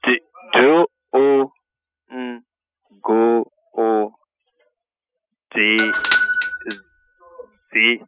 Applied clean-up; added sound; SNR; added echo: classical method spectral subtraction.